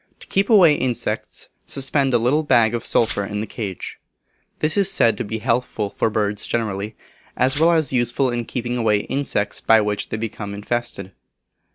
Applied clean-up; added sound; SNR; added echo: none; Glass; 18 dB; none.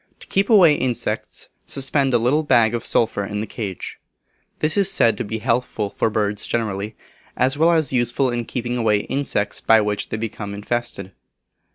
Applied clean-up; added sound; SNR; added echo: none; none; none; none.